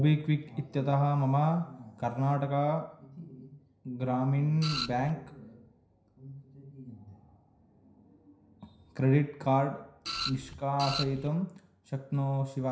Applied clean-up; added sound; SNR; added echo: none; Printer; 5 dB; reverberation time 0.5 s.